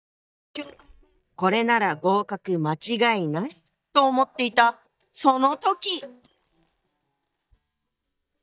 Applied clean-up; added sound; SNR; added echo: neural mask model DeepFilterNet 3.